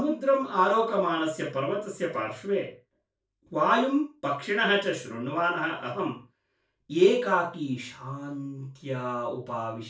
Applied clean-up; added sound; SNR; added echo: none; none; none; reverberation time 0.3 s.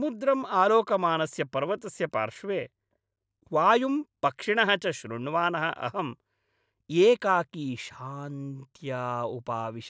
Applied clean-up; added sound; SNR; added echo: none; none; none; none.